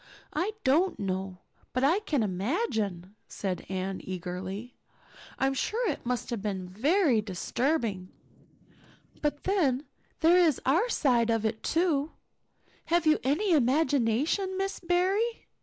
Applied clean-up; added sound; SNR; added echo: neural mask model Resemble Enhance denoiser.